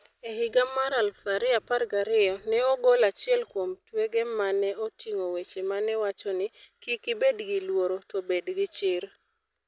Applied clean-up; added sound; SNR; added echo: none; none; none; none.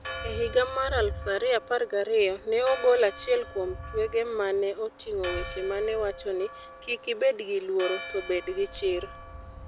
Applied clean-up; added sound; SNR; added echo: none; Thunder + Church bell; 12 dB; none.